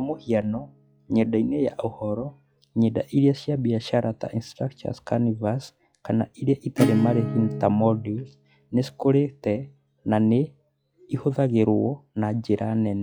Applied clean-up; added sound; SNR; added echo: classical method log-MMSE.